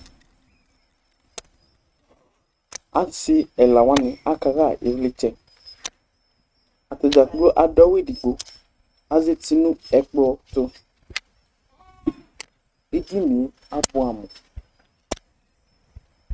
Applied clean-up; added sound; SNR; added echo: neural mask model RNNoise.